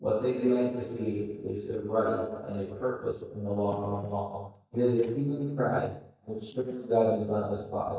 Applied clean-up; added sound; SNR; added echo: neural mask model DeepFilterNet 3.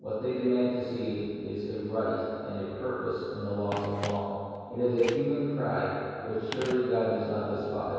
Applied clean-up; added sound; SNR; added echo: none; Telephone; 16 dB; reverberation time 2.2 s.